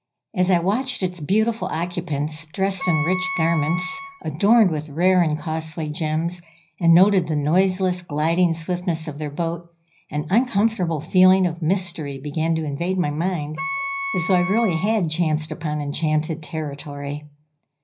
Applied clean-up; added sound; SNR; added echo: none; Wind instrument, woodwind instrument; 9 dB; reverberation time 0.4 s.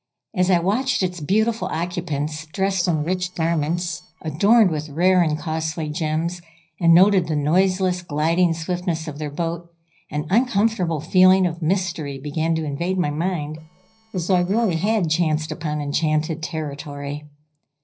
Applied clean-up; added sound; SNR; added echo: neural separator model SepFormer DNS4.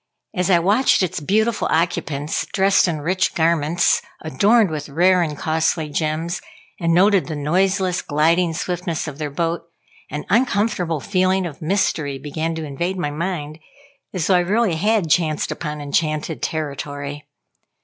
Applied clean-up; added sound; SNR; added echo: none; none; none; none.